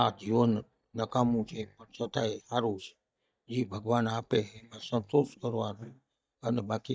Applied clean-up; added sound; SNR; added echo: neural mask model DeepFilterNet 3.